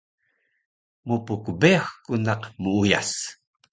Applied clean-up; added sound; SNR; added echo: none; none; none; none.